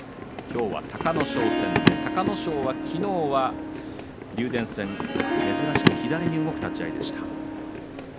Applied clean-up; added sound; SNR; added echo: none; Harp + Run; -2 dB; none.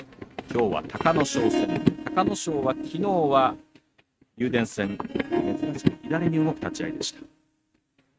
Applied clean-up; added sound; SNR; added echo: neural mask model RNNoise.